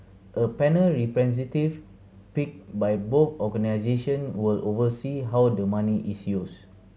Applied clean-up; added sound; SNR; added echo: none; none; none; none.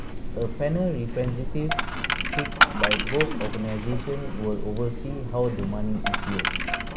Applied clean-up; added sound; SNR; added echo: none; Coin (dropping); -3 dB; none.